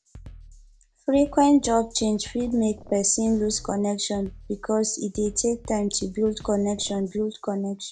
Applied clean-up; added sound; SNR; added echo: none; Drum kit; 20 dB; none.